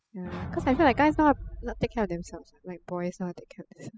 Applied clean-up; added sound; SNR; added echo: classical method spectral subtraction.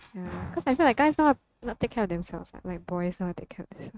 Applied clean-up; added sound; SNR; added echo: neural mask model RNNoise.